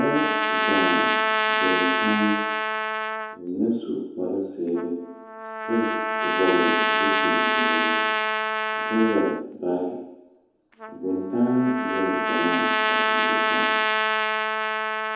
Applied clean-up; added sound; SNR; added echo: none; Trumpet; -3 dB; reverberation time 0.9 s.